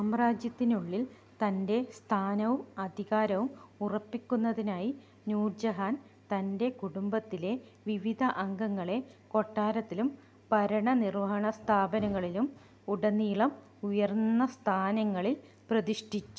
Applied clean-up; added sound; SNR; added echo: none; none; none; none.